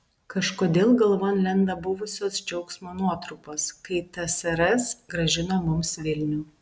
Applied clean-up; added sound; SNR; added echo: none; none; none; none.